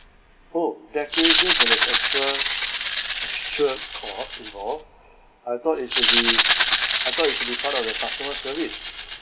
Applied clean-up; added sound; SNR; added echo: none; Rattle (instrument); -5 dB; none.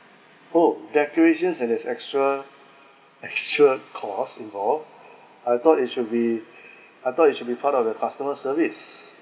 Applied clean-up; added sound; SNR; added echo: none; none; none; none.